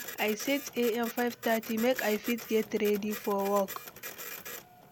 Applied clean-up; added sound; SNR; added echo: none; Printer; 12 dB; none.